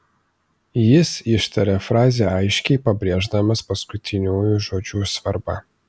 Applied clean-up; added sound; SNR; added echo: none; none; none; none.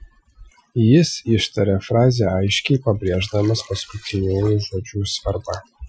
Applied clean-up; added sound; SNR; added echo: classical method Wiener filter.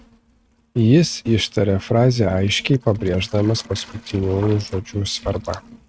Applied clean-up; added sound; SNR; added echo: neural mask model RNNoise.